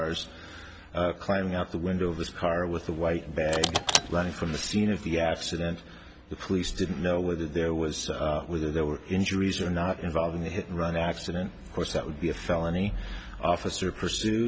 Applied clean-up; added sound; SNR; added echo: none; Car; 4 dB; none.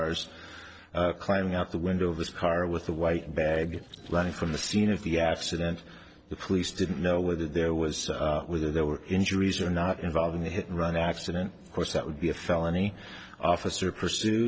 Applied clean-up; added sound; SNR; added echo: neural separator model SepFormer DNS4.